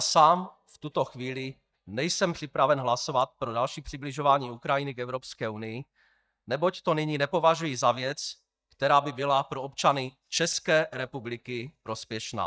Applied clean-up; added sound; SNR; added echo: neural mask model DeepFilterNet 3.